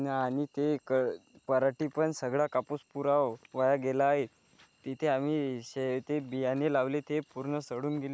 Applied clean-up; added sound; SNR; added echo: none; none; none; none.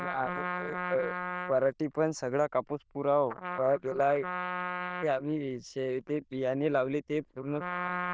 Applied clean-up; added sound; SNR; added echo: neural diffusion model UNIVERSE++.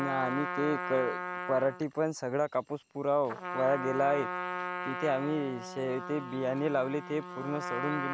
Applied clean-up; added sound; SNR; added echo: none; Trumpet; 6 dB; none.